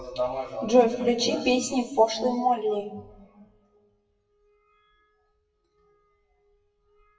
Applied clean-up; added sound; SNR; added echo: classical method WPE with log-MMSE.